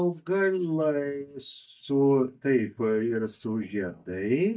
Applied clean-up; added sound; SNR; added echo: neural mask model DeepFilterNet 3.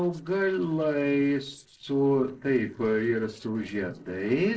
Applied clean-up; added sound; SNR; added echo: neural separator model SepFormer DNS4.